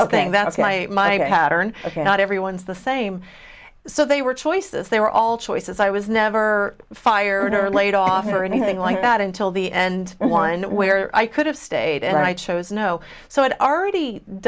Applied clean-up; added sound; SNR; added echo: none; none; none; none.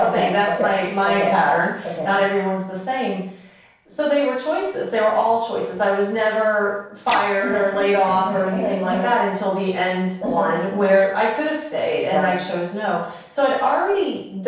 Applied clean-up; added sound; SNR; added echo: neural separator model SepFormer DNS4.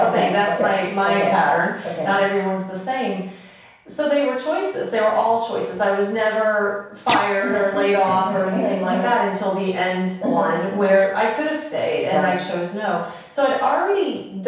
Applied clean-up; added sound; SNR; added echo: none; Guitar; 11 dB; reverberation time 0.7 s.